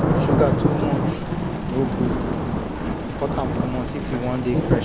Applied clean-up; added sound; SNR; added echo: none; Thunder / Rain; -5 dB; none.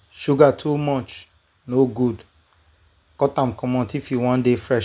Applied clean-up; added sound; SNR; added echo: none; none; none; none.